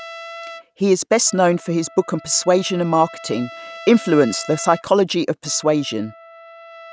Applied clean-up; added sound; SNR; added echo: none; Trumpet; 18 dB; none.